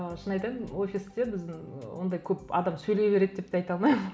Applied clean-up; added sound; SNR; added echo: none; none; none; none.